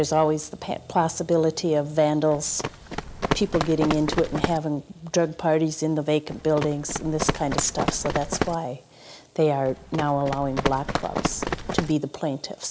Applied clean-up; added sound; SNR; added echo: none; Run; 4 dB; none.